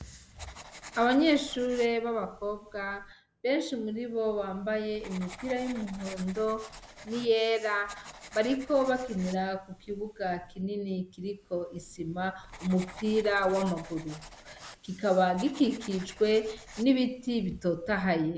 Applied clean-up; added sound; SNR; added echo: none; Writing; 19 dB; none.